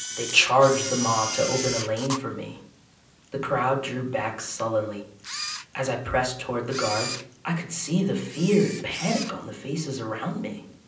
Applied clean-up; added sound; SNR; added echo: none; Camera; 10 dB; reverberation time 0.6 s.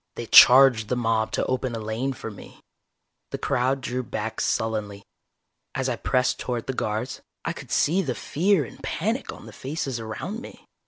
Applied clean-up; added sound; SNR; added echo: none; none; none; none.